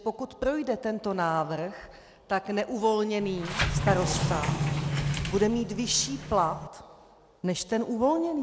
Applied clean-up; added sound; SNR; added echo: none; Sliding door; 1 dB; none.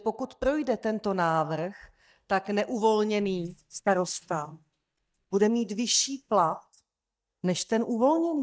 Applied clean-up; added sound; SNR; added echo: neural mask model DeepFilterNet 3.